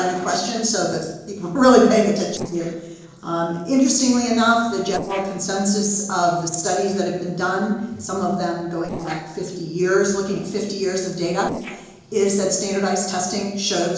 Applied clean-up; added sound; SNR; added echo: neural separator model SepFormer DNS4.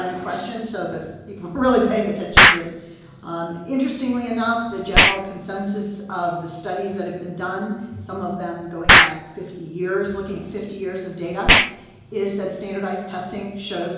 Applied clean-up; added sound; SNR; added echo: none; Explosion; -3 dB; reverberation time 1.0 s.